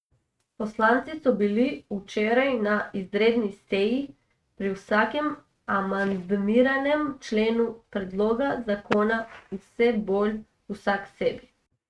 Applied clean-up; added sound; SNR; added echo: neural mask model RNNoise.